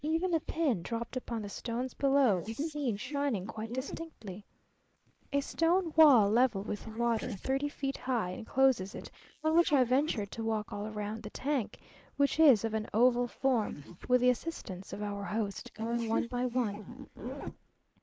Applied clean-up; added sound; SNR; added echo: neural mask model Resemble Enhance denoiser.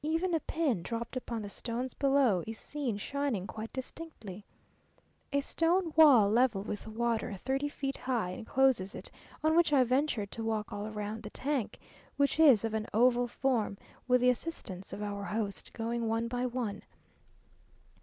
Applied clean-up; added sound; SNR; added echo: none; none; none; none.